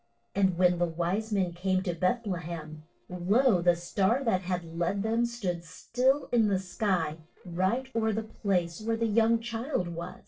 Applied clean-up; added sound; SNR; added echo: neural separator model SepFormer DNS4.